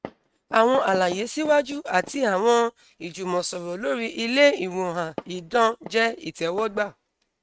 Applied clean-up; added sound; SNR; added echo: neural mask model RNNoise.